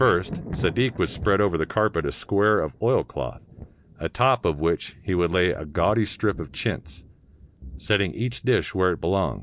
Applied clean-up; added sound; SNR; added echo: none; Thunder; 16 dB; none.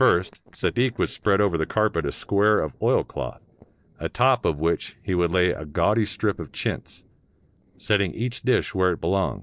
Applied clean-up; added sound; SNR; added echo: neural separator model SepFormer DNS4.